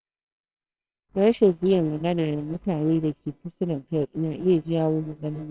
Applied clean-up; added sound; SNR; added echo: neural separator model SepFormer WHAMR!.